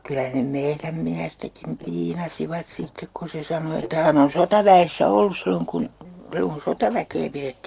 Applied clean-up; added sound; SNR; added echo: neural separator model SepFormer DNS4.